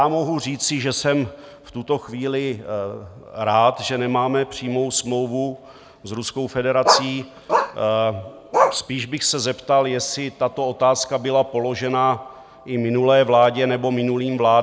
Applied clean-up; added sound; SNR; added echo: none; Bark; 2 dB; none.